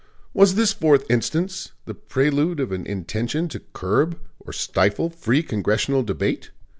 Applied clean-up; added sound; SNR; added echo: none; none; none; none.